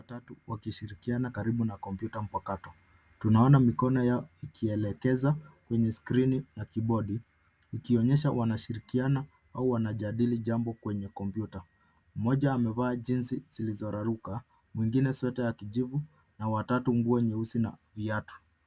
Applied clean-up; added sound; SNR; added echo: none; none; none; none.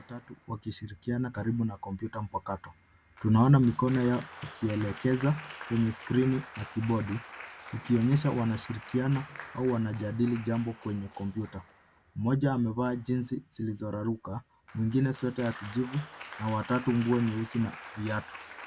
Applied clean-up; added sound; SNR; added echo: none; Applause; 18 dB; none.